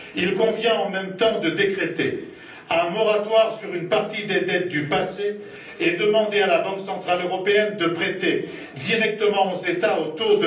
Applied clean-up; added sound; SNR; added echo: none; none; none; reverberation time 0.6 s.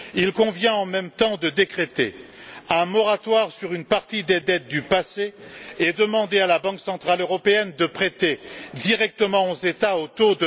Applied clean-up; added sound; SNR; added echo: none; none; none; none.